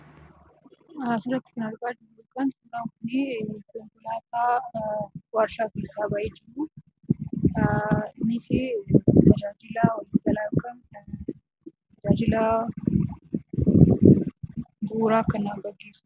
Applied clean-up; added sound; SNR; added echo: none; none; none; none.